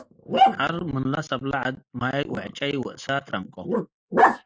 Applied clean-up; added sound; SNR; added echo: neural mask model Resemble Enhance denoiser.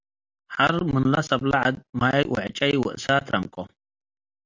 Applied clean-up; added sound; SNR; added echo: none; none; none; none.